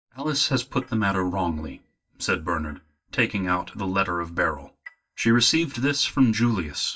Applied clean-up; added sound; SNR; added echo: neural mask model DeepFilterNet 3.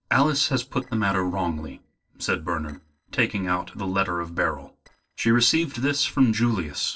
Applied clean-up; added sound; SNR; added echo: neural separator model SepFormer DNS4.